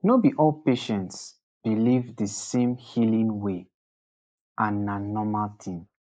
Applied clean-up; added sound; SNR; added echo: neural mask model Resemble Enhance denoiser.